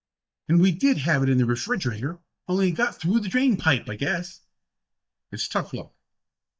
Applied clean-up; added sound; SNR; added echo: neural mask model DeepFilterNet 3.